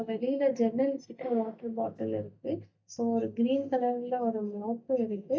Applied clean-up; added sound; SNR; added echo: neural mask model DeepFilterNet 3.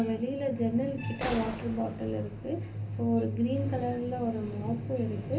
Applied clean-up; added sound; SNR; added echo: none; Gunshot, gunfire; 12 dB; reverberation time 0.3 s.